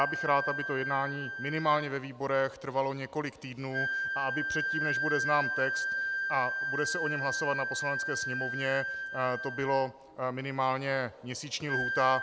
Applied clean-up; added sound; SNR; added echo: none; Wind instrument, woodwind instrument; 3 dB; none.